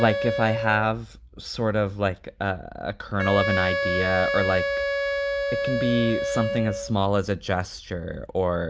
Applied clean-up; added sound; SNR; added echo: none; Wind instrument, woodwind instrument; 3 dB; none.